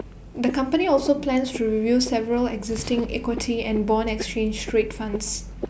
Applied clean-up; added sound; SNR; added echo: none; Frog; 15 dB; none.